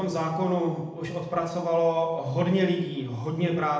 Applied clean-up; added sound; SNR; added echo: none; none; none; reverberation time 0.8 s.